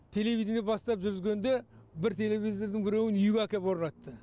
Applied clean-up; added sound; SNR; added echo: none; none; none; none.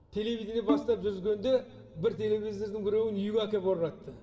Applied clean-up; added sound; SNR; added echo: none; Bowed string instrument; 5 dB; reverberation time 1.5 s.